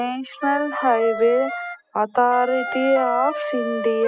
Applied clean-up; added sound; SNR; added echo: classical method spectral subtraction.